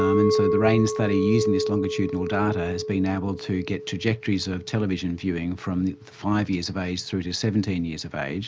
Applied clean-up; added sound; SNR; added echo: none; Chink, clink; 4 dB; none.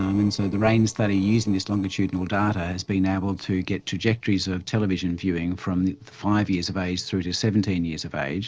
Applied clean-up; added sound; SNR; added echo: neural separator model SepFormer DNS4.